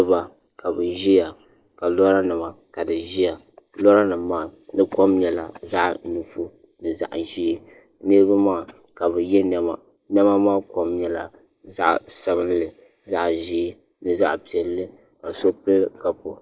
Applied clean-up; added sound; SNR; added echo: neural mask model Resemble Enhance denoiser.